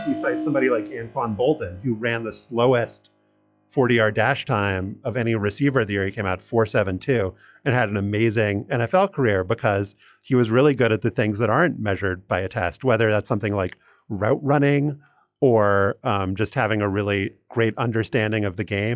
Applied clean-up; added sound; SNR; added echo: classical method log-MMSE.